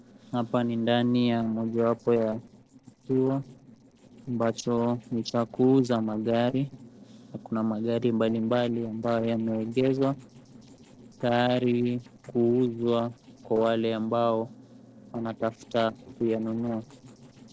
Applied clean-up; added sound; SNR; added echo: neural separator model SepFormer DNS4.